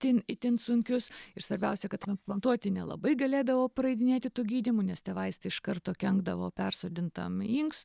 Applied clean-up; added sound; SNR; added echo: neural mask model DeepFilterNet 3.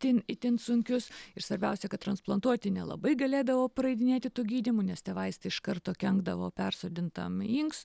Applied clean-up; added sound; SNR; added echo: none; none; none; none.